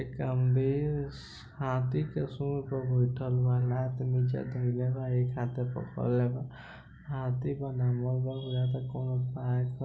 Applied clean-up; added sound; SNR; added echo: none; none; none; none.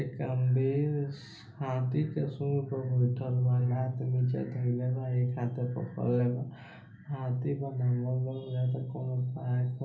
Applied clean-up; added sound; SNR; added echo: none; none; none; reverberation time 0.3 s.